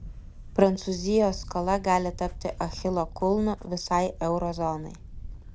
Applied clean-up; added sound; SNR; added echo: none; Camera; 13 dB; none.